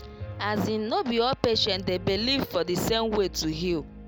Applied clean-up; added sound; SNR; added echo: none; Piano; 14 dB; none.